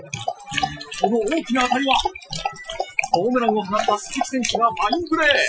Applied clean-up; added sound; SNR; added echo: classical method Wiener filter.